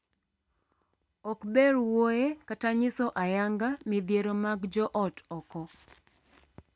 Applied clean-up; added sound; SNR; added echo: none; none; none; none.